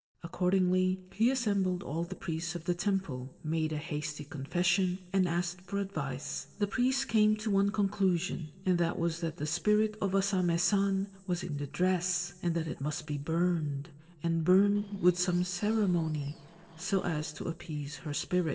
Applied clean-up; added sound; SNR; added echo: neural separator model SepFormer DNS4.